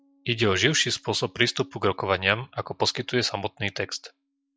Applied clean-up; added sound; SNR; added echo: classical method log-MMSE.